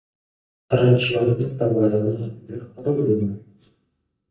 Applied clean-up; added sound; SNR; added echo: neural mask model DeepFilterNet 3.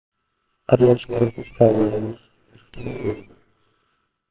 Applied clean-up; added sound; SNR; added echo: neural separator model SepFormer WHAMR!.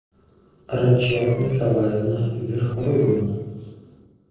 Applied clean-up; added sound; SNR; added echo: neural separator model SepFormer DNS4.